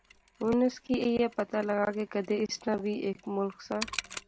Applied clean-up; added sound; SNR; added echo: none; Mechanisms; 16 dB; none.